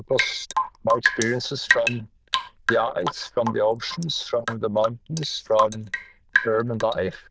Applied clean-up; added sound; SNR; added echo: neural diffusion model UNIVERSE++.